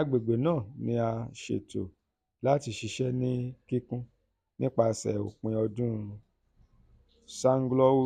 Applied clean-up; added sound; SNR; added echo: none; none; none; none.